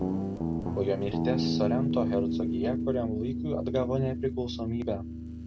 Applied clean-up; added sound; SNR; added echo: none; Guitar; -2 dB; none.